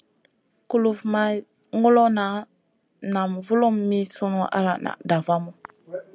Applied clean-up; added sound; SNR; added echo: none; none; none; none.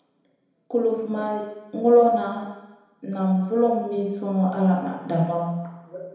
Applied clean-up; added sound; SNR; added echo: none; none; none; reverberation time 1.0 s.